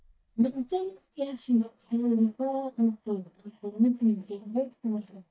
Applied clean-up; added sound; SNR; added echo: neural mask model DeepFilterNet 3.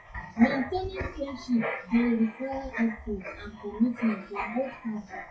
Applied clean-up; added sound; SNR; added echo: classical method WPE with log-MMSE.